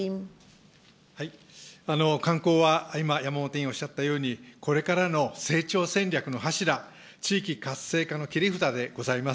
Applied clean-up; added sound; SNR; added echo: none; none; none; none.